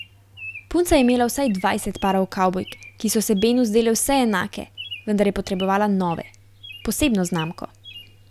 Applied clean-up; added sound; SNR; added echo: none; Bird vocalization, bird call, bird song; 20 dB; none.